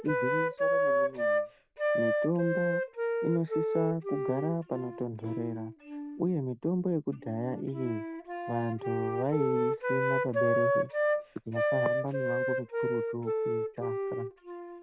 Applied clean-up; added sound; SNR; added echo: none; Wind instrument, woodwind instrument; -3 dB; none.